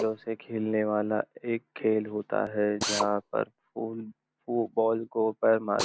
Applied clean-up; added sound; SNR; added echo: none; Drill; 12 dB; none.